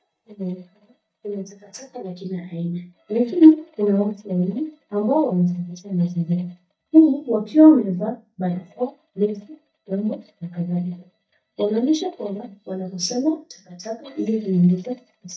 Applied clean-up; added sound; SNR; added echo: neural mask model DeepFilterNet 3.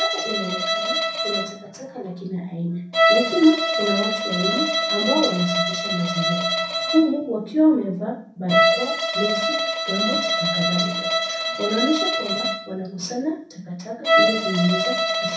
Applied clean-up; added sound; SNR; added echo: none; Bowed string instrument; -1 dB; reverberation time 0.6 s.